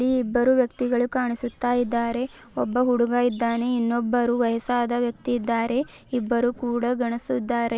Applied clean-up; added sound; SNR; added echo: none; none; none; none.